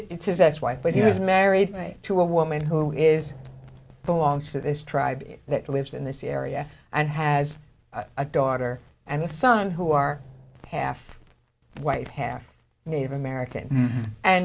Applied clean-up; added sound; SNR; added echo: none; Drum; 19 dB; none.